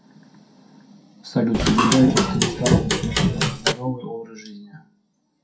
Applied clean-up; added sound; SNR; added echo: classical method WPE with log-MMSE.